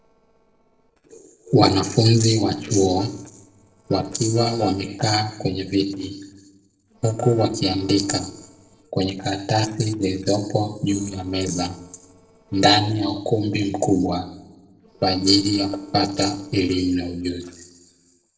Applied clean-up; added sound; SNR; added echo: neural separator model SepFormer DNS4.